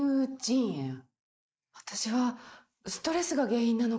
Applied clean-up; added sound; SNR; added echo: neural mask model Resemble Enhance denoiser.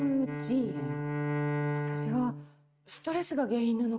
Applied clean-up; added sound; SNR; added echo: neural mask model RNNoise.